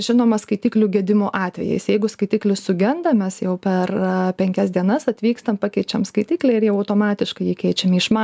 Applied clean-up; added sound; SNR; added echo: none; none; none; none.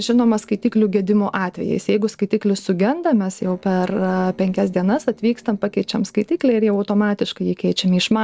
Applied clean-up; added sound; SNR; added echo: neural separator model SepFormer DNS4.